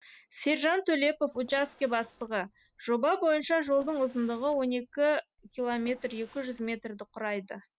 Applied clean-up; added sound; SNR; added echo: neural separator model SepFormer DNS4.